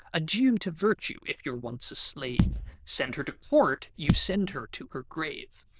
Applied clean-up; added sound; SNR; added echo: neural diffusion model UNIVERSE++.